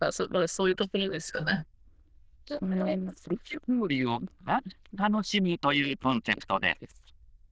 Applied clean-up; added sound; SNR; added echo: neural diffusion model UNIVERSE++.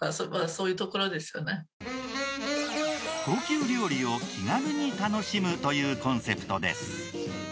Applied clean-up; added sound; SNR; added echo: none; none; none; none.